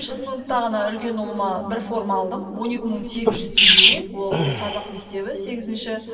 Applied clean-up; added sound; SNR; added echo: none; Sneeze; -5 dB; reverberation time 2.6 s.